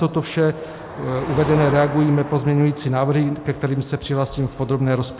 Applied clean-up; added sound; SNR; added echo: none; Motor vehicle (road); 14 dB; none.